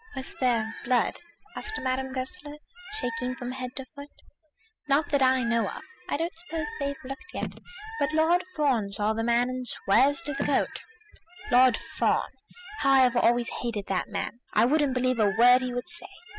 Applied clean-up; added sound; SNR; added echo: classical method spectral subtraction.